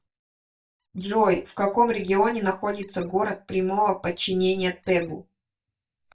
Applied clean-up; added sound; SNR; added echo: neural mask model DeepFilterNet 3.